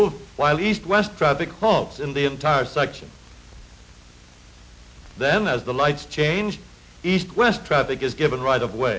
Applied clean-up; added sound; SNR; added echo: none; none; none; none.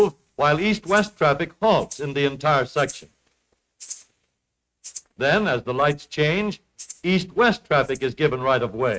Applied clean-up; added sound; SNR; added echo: neural mask model RNNoise.